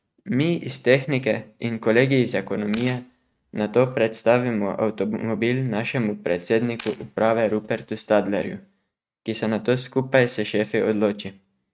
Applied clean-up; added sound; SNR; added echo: neural mask model RNNoise.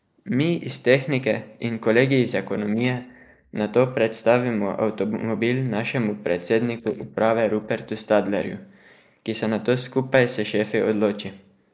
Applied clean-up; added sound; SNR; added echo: neural mask model Resemble Enhance denoiser.